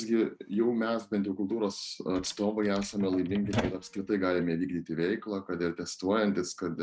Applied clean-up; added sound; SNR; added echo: neural mask model RNNoise.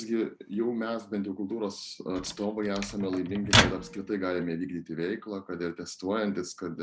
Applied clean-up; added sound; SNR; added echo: none; Microwave oven; -2 dB; none.